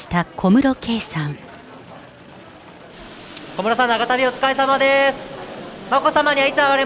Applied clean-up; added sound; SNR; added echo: none; none; none; none.